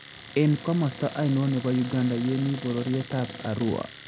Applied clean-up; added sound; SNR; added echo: none; Domestic sounds, home sounds + Cupboard open or close; 13 dB; none.